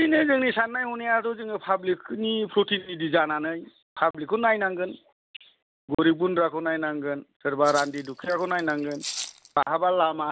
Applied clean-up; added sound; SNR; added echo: none; Rattle (instrument); 13 dB; none.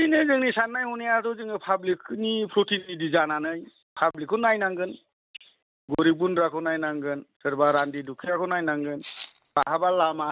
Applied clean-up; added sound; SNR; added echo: neural mask model RNNoise.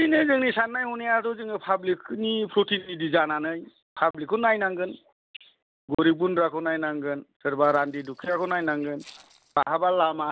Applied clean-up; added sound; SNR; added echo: neural separator model SepFormer DNS4.